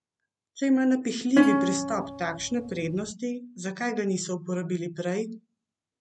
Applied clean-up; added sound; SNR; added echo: none; Plucked string instrument; -2 dB; none.